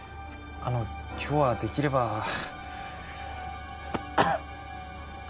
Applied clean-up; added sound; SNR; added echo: none; Organ; 17 dB; none.